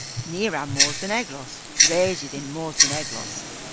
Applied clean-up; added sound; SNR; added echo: none; Tick-tock; -3 dB; none.